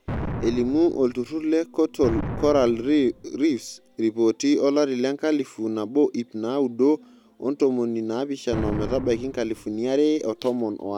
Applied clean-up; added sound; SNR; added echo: none; Explosion; 10 dB; none.